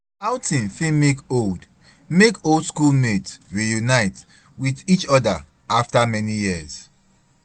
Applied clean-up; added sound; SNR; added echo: none; none; none; none.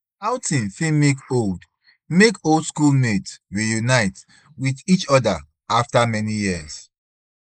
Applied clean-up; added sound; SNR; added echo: neural mask model Resemble Enhance denoiser.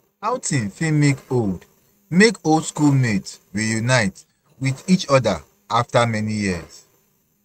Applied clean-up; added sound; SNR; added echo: neural mask model RNNoise.